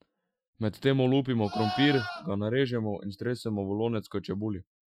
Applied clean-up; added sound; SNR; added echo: classical method Wiener filter.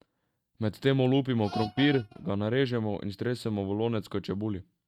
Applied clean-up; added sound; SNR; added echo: neural mask model RNNoise.